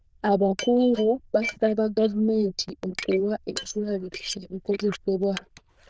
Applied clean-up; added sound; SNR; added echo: neural diffusion model UNIVERSE++.